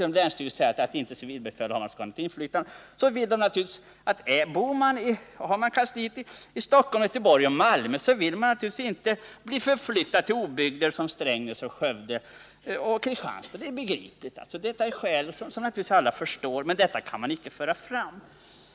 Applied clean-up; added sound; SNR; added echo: none; none; none; none.